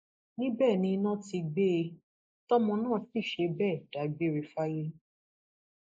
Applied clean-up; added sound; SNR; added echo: neural mask model Resemble Enhance denoiser.